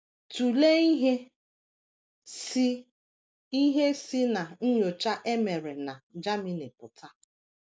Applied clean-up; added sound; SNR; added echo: none; none; none; none.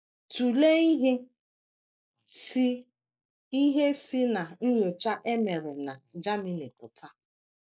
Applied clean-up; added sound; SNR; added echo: neural mask model Resemble Enhance denoiser.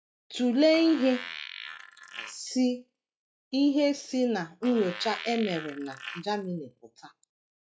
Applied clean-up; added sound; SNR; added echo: classical method log-MMSE.